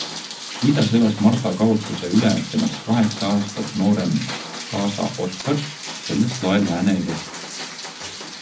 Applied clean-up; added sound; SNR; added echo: none; Rain; 11 dB; reverberation time 0.4 s.